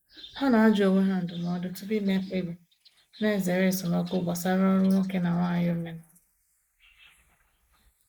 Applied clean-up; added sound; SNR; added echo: neural mask model Resemble Enhance denoiser.